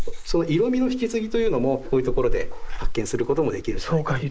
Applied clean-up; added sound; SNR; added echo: neural mask model Resemble Enhance denoiser.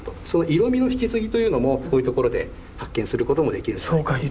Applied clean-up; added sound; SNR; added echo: none; none; none; none.